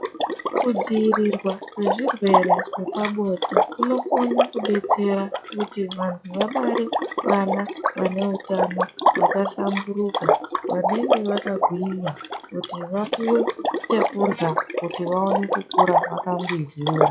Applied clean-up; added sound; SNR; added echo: classical method log-MMSE.